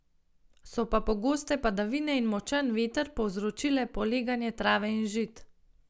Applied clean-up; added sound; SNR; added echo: none; none; none; none.